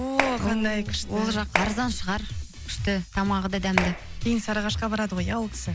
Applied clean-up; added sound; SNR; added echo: none; Clapping; 5 dB; none.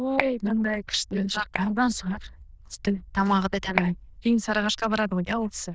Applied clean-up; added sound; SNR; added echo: neural diffusion model UNIVERSE++.